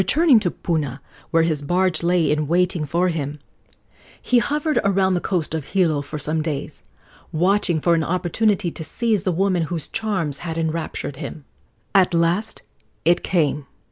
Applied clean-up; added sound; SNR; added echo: none; none; none; none.